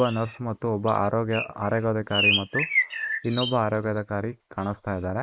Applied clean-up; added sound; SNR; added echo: neural mask model Resemble Enhance denoiser.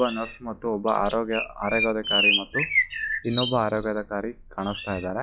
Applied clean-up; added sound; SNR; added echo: classical method log-MMSE.